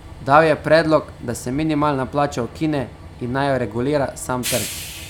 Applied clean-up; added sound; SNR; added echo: none; Train; 14 dB; none.